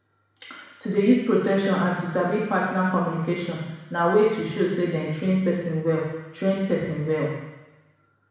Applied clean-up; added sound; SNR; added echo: none; none; none; reverberation time 1.1 s.